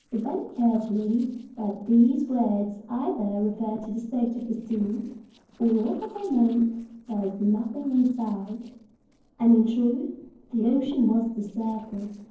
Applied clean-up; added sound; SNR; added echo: neural separator model SepFormer DNS4.